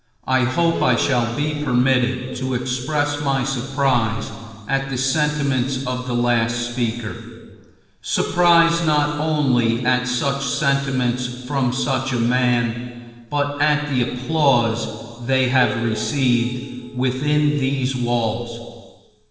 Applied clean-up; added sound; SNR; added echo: neural separator model SepFormer DNS4.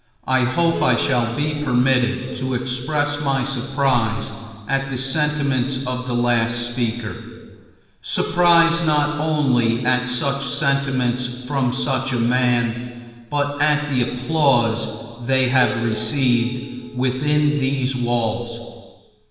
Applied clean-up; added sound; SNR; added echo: none; Piano; 20 dB; reverberation time 1.7 s.